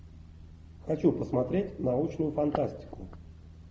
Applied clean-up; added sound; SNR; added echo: none; none; none; none.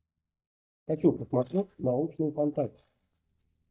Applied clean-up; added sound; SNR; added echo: neural mask model DeepFilterNet 3.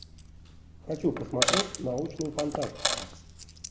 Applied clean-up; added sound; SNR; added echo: none; Coin (dropping); 0 dB; none.